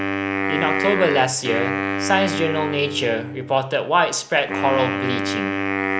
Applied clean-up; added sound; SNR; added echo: none; Wind instrument, woodwind instrument; 2 dB; none.